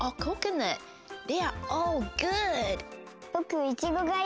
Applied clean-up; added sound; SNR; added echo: none; none; none; none.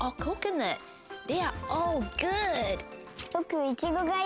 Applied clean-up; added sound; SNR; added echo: none; Crumpling, crinkling; 17 dB; none.